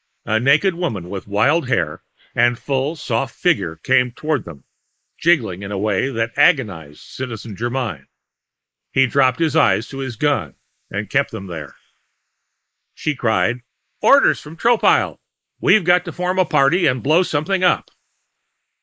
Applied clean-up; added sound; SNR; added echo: neural mask model Resemble Enhance denoiser.